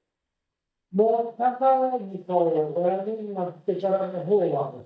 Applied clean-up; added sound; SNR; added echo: neural mask model DeepFilterNet 3.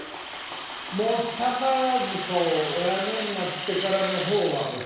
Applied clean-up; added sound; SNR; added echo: none; Rattle (instrument); 4 dB; reverberation time 1.1 s.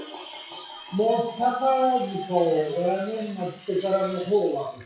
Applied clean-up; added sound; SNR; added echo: classical method WPE with log-MMSE.